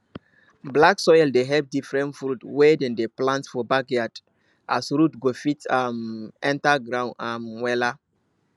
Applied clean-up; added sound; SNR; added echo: none; none; none; none.